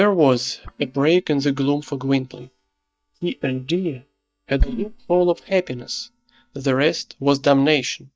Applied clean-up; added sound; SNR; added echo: neural mask model DeepFilterNet 3.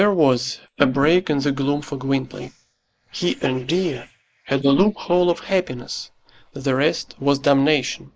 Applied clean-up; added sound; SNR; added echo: neural mask model Resemble Enhance denoiser.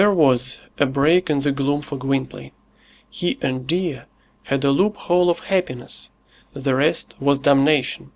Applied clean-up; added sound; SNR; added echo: none; none; none; none.